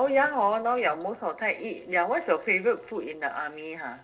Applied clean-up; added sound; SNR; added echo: neural separator model SepFormer DNS4.